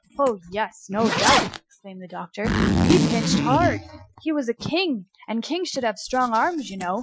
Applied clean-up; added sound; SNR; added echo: classical method Wiener filter.